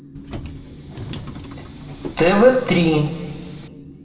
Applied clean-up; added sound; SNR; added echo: none; Subway, metro, underground; 14 dB; reverberation time 1.6 s.